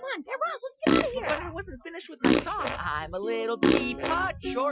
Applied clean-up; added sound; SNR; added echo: classical method Wiener filter.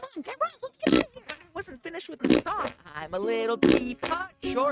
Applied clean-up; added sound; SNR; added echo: neural mask model RNNoise.